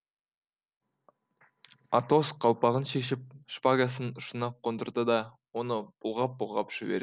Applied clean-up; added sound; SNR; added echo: none; none; none; none.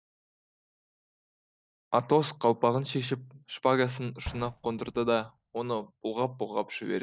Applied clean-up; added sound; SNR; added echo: neural mask model DeepFilterNet 3.